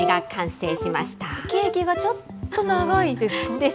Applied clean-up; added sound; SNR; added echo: none; none; none; none.